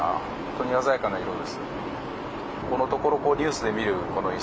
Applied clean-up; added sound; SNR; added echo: none; none; none; none.